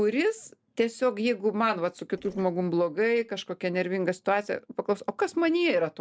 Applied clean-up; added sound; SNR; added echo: neural separator model SepFormer DNS4.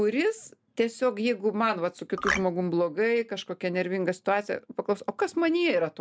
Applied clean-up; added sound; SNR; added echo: none; Marimba, xylophone; 1 dB; none.